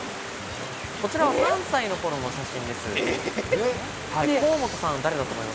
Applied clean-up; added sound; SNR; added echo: none; Stream; 8 dB; none.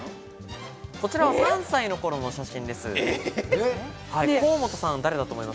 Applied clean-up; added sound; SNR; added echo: none; none; none; none.